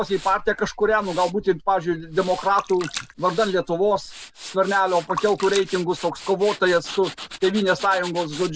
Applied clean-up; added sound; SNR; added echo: none; Tools + Splash, splatter; 14 dB; none.